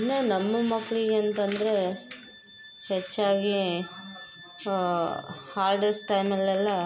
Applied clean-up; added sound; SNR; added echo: none; Bowed string instrument; 19 dB; none.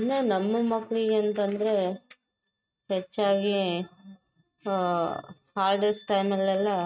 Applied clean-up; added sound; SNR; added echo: neural mask model RNNoise.